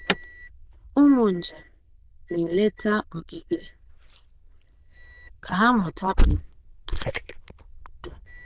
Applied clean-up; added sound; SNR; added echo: neural diffusion model UNIVERSE++.